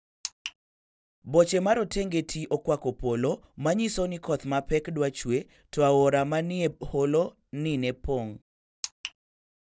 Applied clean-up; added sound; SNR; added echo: none; none; none; none.